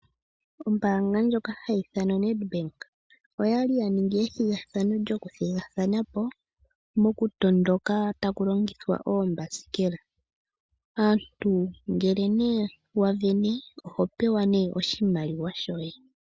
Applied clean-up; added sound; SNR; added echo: none; none; none; none.